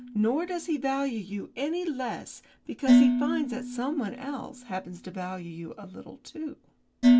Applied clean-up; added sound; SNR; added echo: none; Dishes, pots, and pans; -3 dB; none.